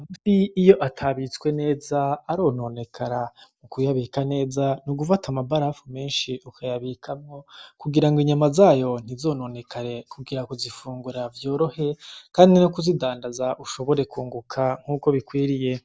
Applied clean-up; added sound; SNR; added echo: none; none; none; none.